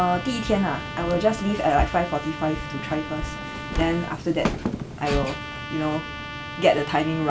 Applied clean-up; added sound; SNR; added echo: none; Walk, footsteps + Trumpet; 7 dB; none.